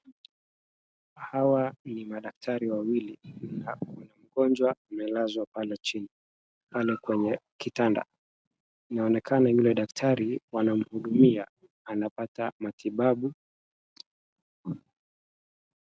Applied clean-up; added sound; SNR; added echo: none; none; none; none.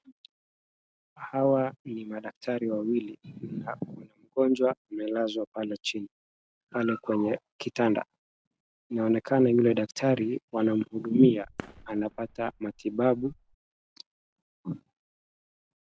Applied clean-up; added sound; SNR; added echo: none; Fireworks; 19 dB; none.